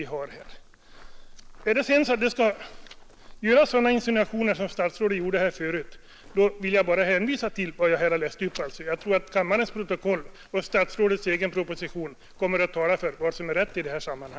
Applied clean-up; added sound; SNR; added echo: none; Walk, footsteps; 19 dB; none.